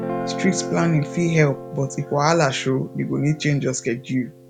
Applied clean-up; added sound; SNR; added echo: none; Guitar; 10 dB; none.